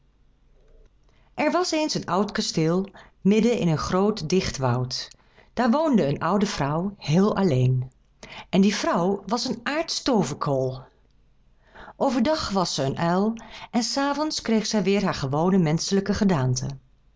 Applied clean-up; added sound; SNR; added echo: none; none; none; none.